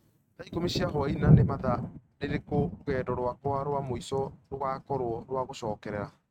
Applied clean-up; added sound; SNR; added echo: neural mask model RNNoise.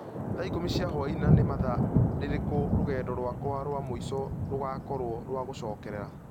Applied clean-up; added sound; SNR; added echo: none; Thunder; -5 dB; none.